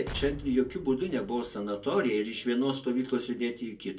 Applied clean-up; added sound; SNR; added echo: none; Explosion; 13 dB; reverberation time 0.2 s.